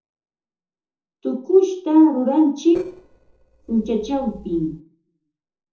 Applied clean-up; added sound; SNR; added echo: neural separator model SepFormer DNS4.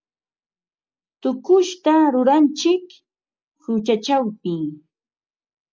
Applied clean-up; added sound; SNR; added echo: none; none; none; none.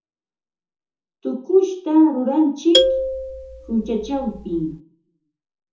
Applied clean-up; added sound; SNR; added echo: none; Marimba, xylophone; 1 dB; reverberation time 0.6 s.